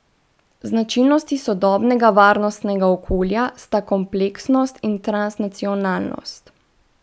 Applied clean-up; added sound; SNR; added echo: none; none; none; none.